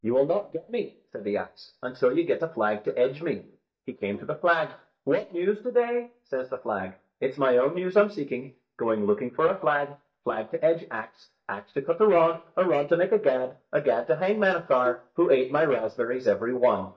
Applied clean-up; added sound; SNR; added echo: neural mask model DeepFilterNet 3.